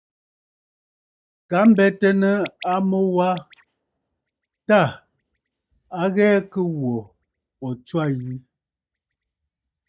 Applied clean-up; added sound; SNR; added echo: neural mask model DeepFilterNet 3.